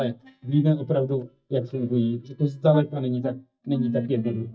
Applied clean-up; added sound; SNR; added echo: neural mask model DeepFilterNet 3.